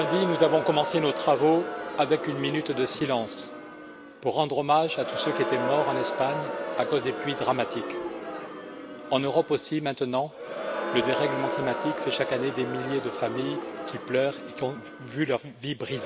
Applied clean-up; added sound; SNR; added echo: none; Crowd; 5 dB; none.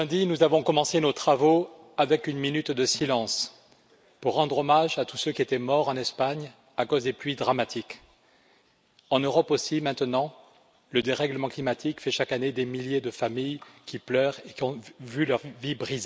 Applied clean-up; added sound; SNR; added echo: none; none; none; none.